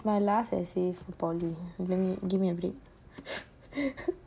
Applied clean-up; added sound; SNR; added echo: none; none; none; none.